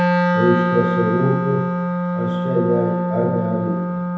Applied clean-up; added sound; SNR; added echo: none; Wind instrument, woodwind instrument; -2 dB; reverberation time 0.9 s.